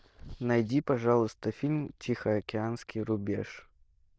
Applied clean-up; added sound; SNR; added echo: neural diffusion model UNIVERSE++.